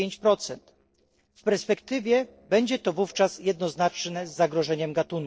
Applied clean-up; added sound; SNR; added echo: neural separator model SepFormer DNS4.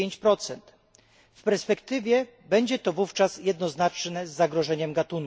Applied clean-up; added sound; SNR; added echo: none; none; none; none.